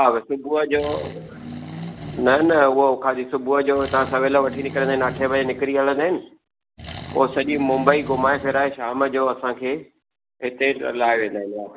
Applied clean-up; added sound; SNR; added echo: none; Accelerating, revving, vroom; 13 dB; none.